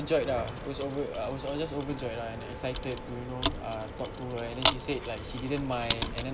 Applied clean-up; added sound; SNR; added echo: none; Mechanisms; 0 dB; none.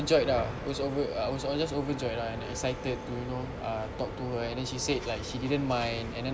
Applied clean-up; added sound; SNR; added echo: none; none; none; none.